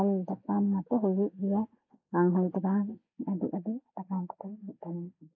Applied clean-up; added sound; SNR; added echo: neural mask model Resemble Enhance denoiser.